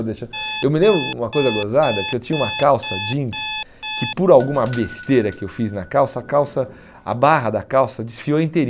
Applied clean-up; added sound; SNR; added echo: none; Alarm + Bell / Doorbell; 8 dB; none.